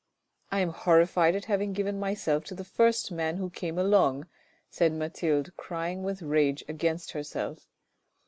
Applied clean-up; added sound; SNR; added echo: none; none; none; none.